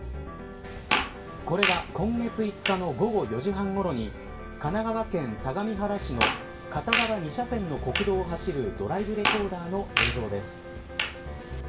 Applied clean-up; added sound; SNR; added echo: none; Fart; 1 dB; reverberation time 0.2 s.